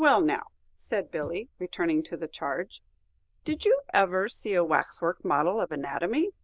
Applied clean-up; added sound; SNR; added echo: neural diffusion model UNIVERSE++.